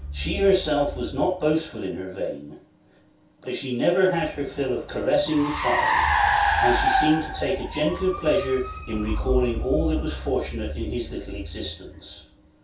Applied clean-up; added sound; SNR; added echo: none; Car; 3 dB; reverberation time 0.3 s.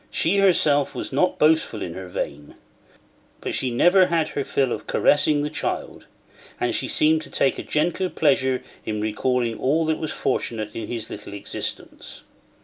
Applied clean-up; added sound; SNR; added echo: none; none; none; none.